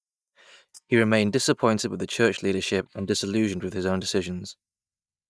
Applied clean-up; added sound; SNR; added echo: neural mask model DeepFilterNet 3.